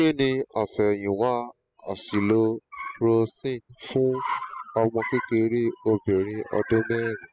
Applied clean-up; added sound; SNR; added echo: classical method spectral subtraction.